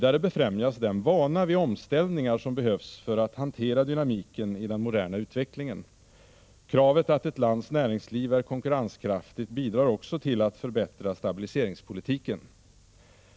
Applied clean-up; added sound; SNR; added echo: none; none; none; none.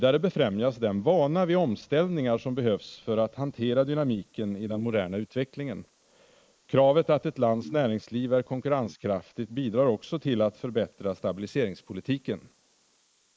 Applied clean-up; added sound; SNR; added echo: neural mask model Resemble Enhance denoiser.